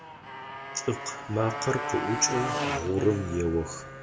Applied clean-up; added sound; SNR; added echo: none; Motorcycle; 5 dB; reverberation time 1.1 s.